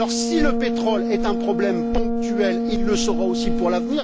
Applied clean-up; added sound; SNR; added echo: none; Brass instrument; 0 dB; none.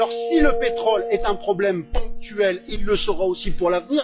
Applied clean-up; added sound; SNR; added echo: classical method log-MMSE.